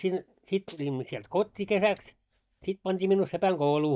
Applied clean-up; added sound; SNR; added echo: neural mask model DeepFilterNet 3.